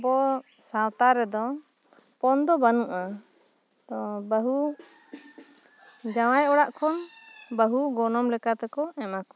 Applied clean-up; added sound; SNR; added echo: none; none; none; none.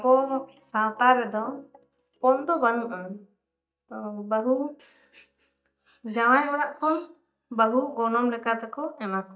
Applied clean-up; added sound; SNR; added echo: neural mask model DeepFilterNet 3.